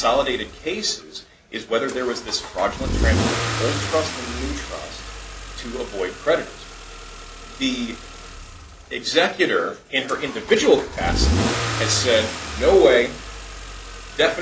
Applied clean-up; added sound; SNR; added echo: none; Engine starting / Accelerating, revving, vroom / Car; 5 dB; none.